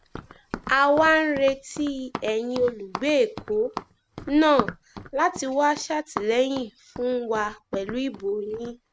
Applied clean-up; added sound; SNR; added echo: neural mask model RNNoise.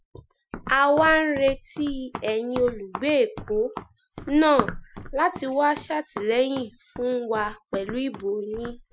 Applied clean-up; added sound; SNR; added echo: classical method Wiener filter.